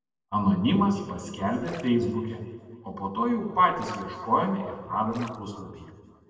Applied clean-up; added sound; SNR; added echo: neural separator model SepFormer DNS4.